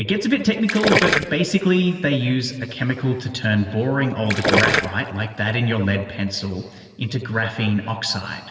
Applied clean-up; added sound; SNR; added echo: none; Gurgling; 5 dB; reverberation time 2.2 s.